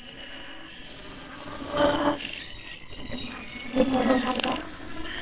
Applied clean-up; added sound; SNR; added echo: neural separator model SepFormer WHAMR!.